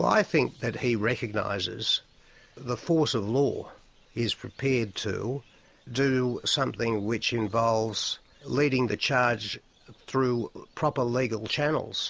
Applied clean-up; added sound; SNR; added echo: none; none; none; none.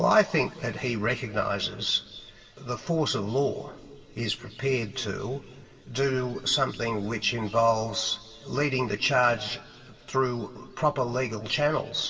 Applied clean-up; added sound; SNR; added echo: none; none; none; reverberation time 2.1 s.